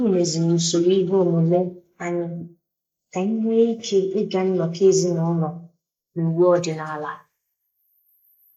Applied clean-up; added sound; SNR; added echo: neural mask model Resemble Enhance denoiser.